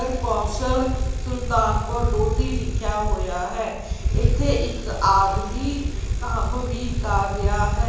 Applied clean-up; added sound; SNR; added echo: none; Bicycle; -2 dB; reverberation time 1.0 s.